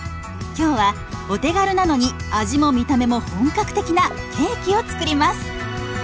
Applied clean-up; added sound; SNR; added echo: none; Fill (with liquid); 20 dB; none.